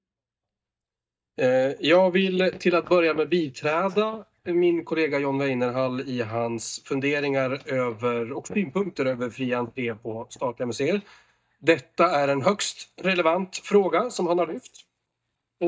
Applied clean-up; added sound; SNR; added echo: neural mask model DeepFilterNet 3.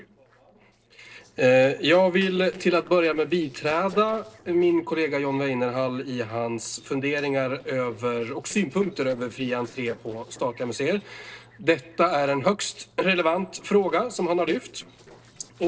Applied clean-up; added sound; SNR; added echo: neural separator model SepFormer DNS4.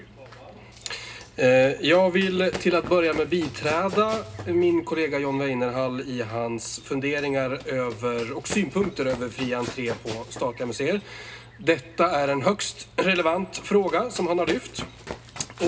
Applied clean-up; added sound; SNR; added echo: none; Run; 16 dB; reverberation time 0.2 s.